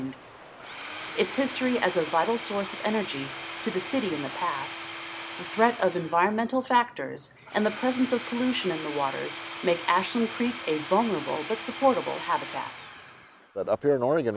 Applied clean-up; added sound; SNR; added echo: none; Tools / Domestic sounds, home sounds; 8 dB; none.